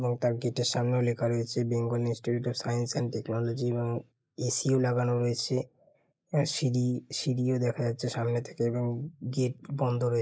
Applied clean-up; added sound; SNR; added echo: neural mask model Resemble Enhance denoiser.